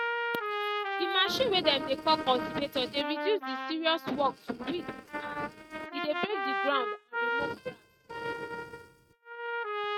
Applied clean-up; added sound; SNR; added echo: neural mask model RNNoise.